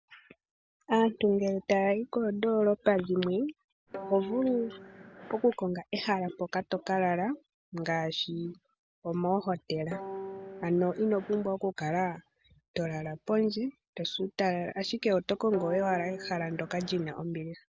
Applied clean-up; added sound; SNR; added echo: none; Guitar; 12 dB; none.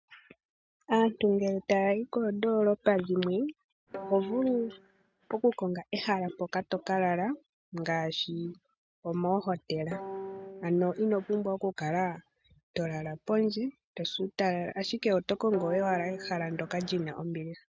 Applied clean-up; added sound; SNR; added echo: neural mask model RNNoise.